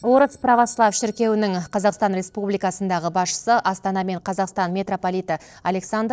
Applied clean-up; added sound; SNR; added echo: neural separator model SepFormer DNS4.